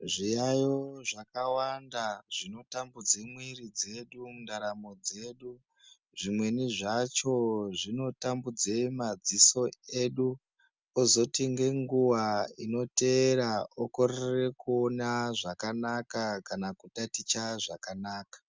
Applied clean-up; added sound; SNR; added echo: none; none; none; none.